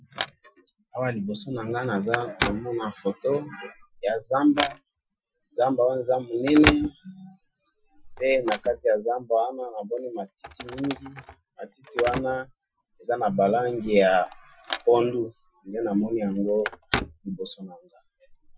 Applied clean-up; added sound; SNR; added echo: classical method Wiener filter.